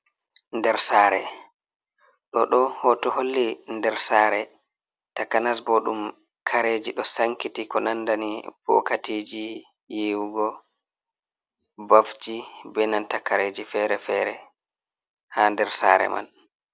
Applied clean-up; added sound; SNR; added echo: none; none; none; none.